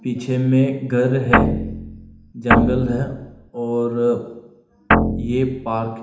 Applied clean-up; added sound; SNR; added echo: none; Guitar; -2 dB; reverberation time 0.8 s.